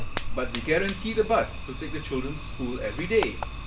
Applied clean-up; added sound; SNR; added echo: none; Fire; 2 dB; reverberation time 0.3 s.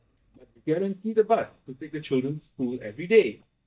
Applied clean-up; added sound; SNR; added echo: neural mask model DeepFilterNet 3.